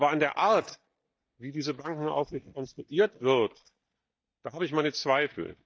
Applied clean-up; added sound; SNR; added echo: neural mask model DeepFilterNet 3.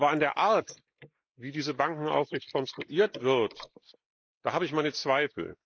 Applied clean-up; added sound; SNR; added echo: neural mask model Resemble Enhance denoiser.